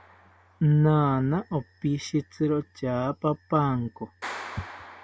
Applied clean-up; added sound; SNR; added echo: none; Clapping; 19 dB; none.